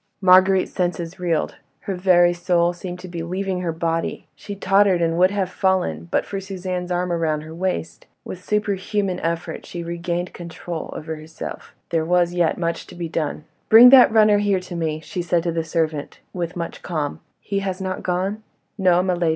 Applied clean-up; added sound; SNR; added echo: none; none; none; none.